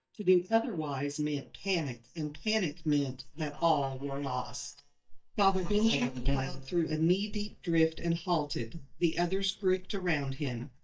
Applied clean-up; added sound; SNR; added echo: neural mask model DeepFilterNet 3.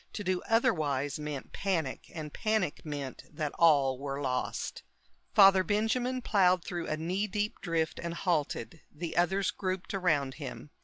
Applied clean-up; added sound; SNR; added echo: none; none; none; none.